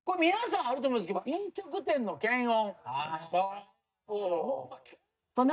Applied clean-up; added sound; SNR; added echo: neural mask model DeepFilterNet 3.